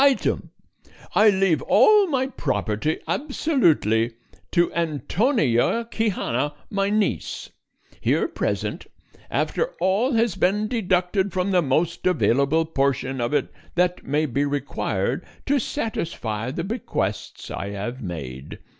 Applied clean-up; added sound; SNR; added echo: none; none; none; none.